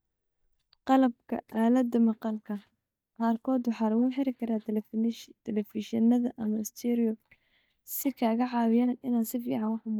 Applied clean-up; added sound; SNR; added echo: neural mask model DeepFilterNet 3.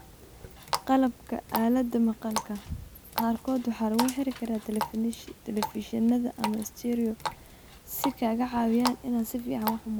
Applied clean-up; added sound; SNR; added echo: none; Water tap, faucet; 9 dB; none.